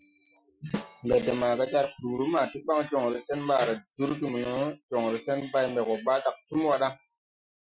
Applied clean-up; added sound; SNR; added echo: classical method Wiener filter.